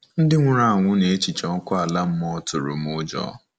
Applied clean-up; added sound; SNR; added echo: none; none; none; none.